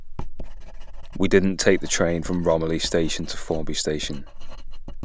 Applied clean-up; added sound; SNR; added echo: none; Writing; 4 dB; none.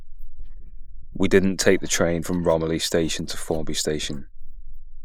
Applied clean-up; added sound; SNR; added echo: neural mask model Resemble Enhance denoiser.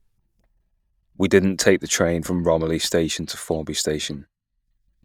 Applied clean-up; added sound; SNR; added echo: neural mask model DeepFilterNet 3.